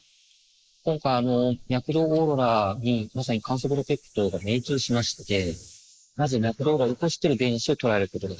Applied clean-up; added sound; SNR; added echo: neural mask model Resemble Enhance denoiser.